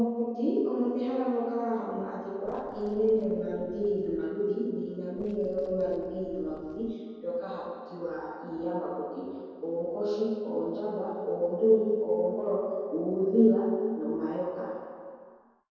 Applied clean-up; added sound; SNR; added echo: neural separator model SepFormer DNS4.